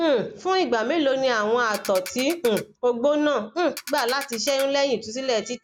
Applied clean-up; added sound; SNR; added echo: none; Ratchet, pawl; 15 dB; none.